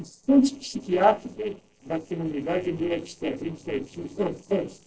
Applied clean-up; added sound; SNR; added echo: neural separator model SepFormer DNS4.